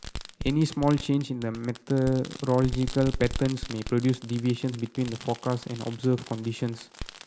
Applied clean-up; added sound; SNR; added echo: none; Fireworks; 11 dB; none.